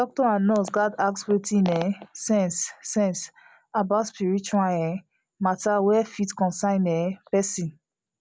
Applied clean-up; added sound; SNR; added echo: none; none; none; none.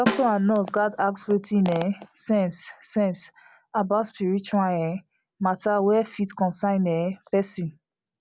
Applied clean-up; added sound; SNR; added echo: none; Snare drum; 6 dB; none.